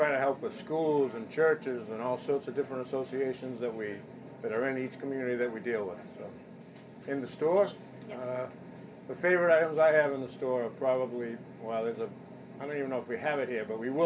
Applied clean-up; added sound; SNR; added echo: none; none; none; reverberation time 0.2 s.